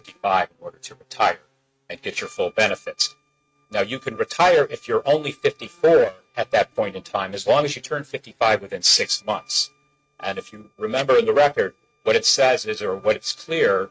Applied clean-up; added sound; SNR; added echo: neural mask model RNNoise.